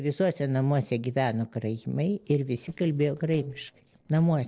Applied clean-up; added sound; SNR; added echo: neural separator model SepFormer DNS4.